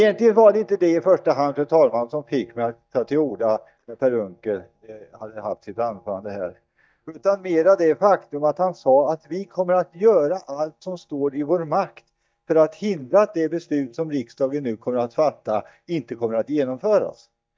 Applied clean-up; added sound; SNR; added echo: neural mask model DeepFilterNet 3.